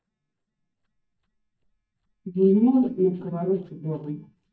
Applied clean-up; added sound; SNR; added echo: neural mask model DeepFilterNet 3.